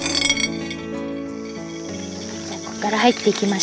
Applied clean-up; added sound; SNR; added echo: none; Coin (dropping); 6 dB; none.